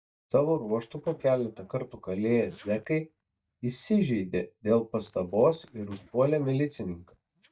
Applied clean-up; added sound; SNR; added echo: neural mask model DeepFilterNet 3.